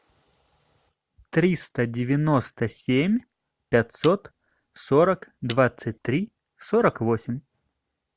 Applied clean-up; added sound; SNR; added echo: none; Cutlery, silverware; 10 dB; none.